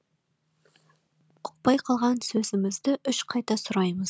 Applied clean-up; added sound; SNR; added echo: none; none; none; none.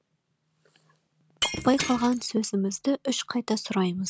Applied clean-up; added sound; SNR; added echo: none; Shatter; 8 dB; none.